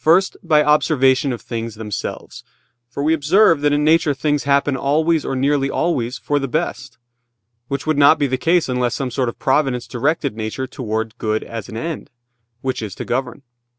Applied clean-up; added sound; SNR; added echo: none; none; none; none.